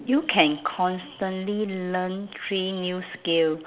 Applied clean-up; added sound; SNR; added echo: none; none; none; none.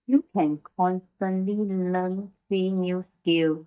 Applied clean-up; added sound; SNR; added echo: neural mask model DeepFilterNet 3.